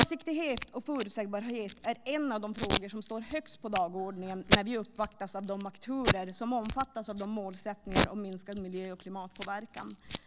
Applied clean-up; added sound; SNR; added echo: none; Packing tape, duct tape; -2 dB; none.